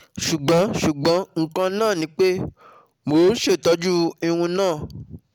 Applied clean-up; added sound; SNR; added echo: none; none; none; none.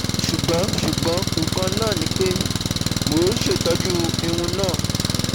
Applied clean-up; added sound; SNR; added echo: none; Engine; -3 dB; none.